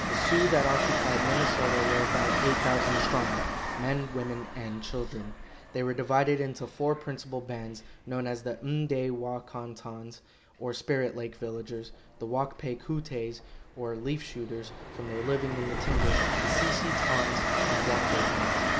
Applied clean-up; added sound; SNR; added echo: none; Train; -1 dB; none.